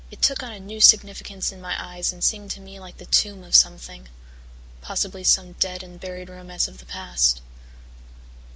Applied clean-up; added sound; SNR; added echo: none; none; none; none.